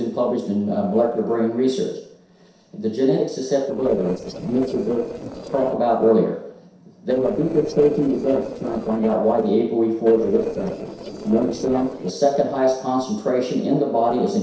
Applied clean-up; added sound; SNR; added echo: neural separator model SepFormer DNS4.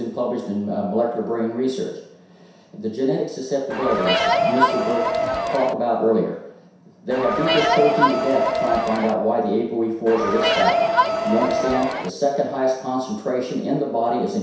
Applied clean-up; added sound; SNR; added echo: none; Crowd; -2 dB; reverberation time 0.7 s.